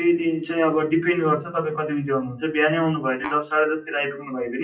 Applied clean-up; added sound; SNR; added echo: classical method WPE with log-MMSE.